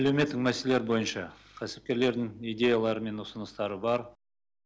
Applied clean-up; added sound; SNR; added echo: none; none; none; none.